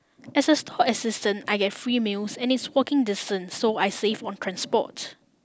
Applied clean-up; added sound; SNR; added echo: none; none; none; none.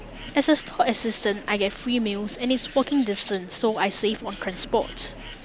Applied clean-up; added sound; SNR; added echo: none; Bird; 15 dB; none.